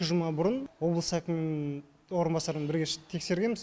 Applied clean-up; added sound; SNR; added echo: none; none; none; none.